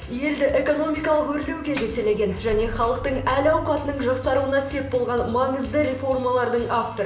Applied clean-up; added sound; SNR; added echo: none; Sliding door; 15 dB; reverberation time 0.7 s.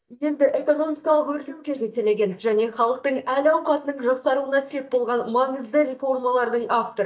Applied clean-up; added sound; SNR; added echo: neural mask model DeepFilterNet 3.